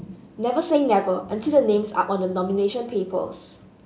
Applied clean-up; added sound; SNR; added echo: none; none; none; none.